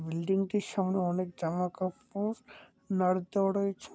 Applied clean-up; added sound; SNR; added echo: none; none; none; none.